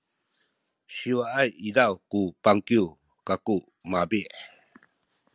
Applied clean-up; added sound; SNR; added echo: none; none; none; none.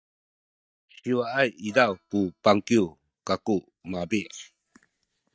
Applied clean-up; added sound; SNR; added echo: neural mask model DeepFilterNet 3.